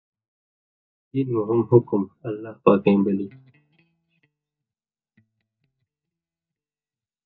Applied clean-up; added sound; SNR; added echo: neural mask model DeepFilterNet 3.